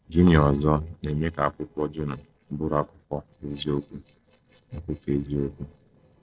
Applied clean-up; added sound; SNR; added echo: neural separator model SepFormer DNS4.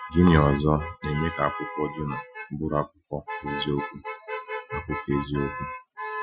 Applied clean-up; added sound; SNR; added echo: classical method Wiener filter.